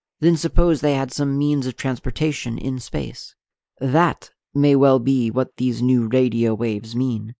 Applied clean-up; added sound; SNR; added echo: neural mask model Resemble Enhance denoiser.